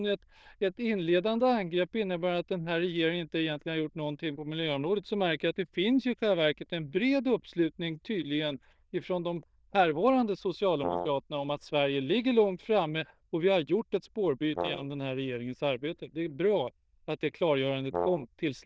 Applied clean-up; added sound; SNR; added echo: neural diffusion model UNIVERSE++.